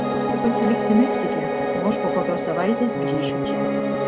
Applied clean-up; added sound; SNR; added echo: none; Piano; -2 dB; none.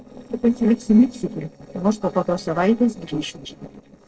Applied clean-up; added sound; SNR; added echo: neural separator model SepFormer DNS4.